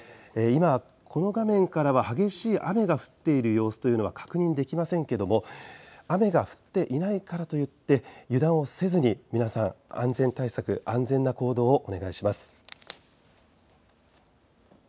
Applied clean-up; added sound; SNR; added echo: none; none; none; none.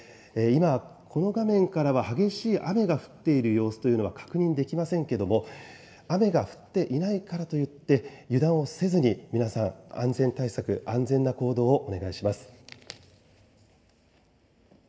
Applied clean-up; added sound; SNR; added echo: none; none; none; reverberation time 1.8 s.